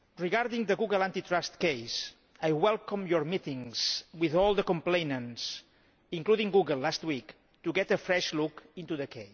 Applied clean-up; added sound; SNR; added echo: none; none; none; none.